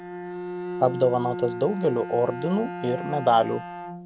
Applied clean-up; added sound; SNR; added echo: none; Bowed string instrument; 8 dB; none.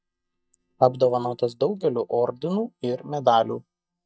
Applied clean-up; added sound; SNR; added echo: neural mask model DeepFilterNet 3.